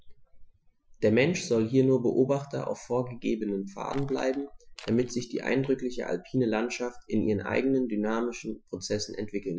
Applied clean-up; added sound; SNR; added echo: classical method Wiener filter.